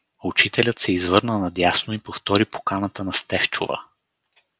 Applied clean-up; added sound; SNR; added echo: none; none; none; none.